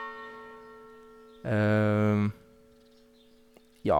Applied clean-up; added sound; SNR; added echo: none; Church bell; 19 dB; none.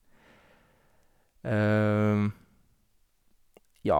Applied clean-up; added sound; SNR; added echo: none; none; none; none.